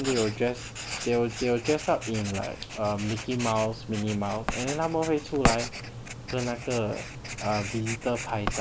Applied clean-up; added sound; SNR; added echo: none; Writing; 6 dB; none.